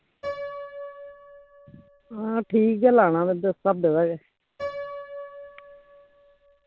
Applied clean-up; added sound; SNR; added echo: none; Piano; 14 dB; none.